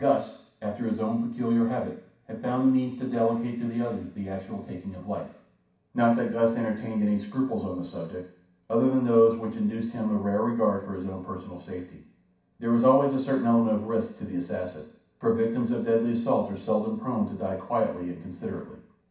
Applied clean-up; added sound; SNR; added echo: none; none; none; reverberation time 0.6 s.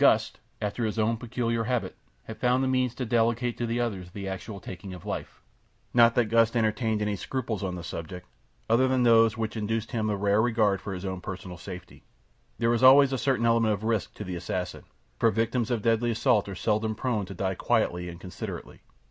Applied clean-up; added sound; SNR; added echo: none; none; none; none.